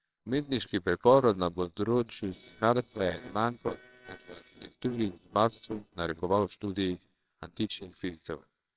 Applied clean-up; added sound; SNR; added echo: neural separator model SepFormer WHAMR!.